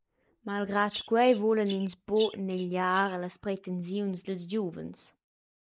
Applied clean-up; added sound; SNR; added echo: neural mask model Resemble Enhance denoiser.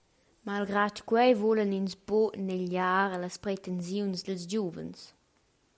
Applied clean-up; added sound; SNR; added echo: none; none; none; none.